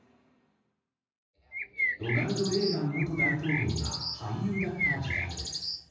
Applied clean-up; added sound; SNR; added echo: none; Bird; 1 dB; reverberation time 1.1 s.